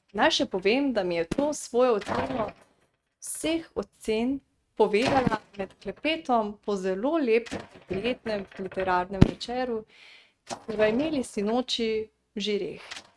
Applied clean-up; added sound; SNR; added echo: neural mask model RNNoise.